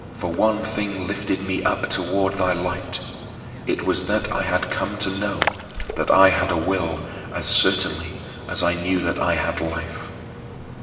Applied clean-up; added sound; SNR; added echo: none; Splash, splatter; 12 dB; reverberation time 2.8 s.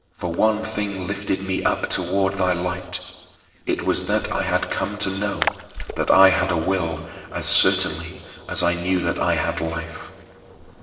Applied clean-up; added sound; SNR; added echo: neural separator model SepFormer DNS4.